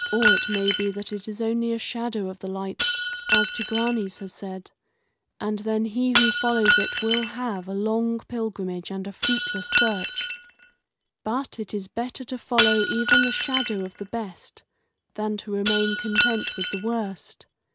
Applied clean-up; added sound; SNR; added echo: none; Shatter; -1 dB; none.